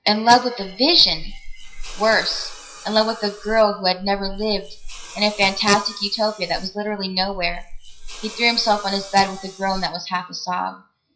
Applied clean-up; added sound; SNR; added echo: classical method WPE with log-MMSE.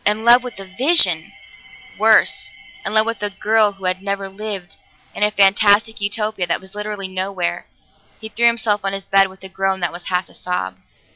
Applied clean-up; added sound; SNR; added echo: none; none; none; none.